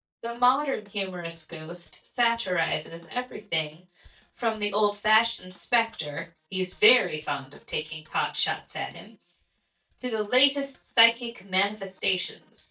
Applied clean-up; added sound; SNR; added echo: neural mask model DeepFilterNet 3.